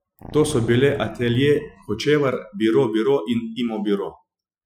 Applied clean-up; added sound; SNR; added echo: classical method Wiener filter.